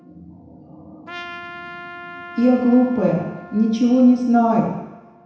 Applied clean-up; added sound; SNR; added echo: none; Trumpet; 19 dB; reverberation time 1.0 s.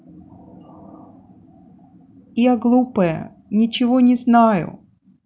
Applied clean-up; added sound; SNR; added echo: none; none; none; none.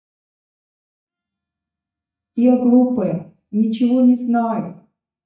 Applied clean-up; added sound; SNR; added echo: neural mask model DeepFilterNet 3.